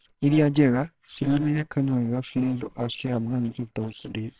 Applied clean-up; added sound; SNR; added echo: neural separator model SepFormer WHAMR!.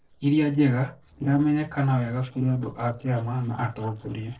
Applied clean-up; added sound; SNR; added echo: neural separator model SepFormer DNS4.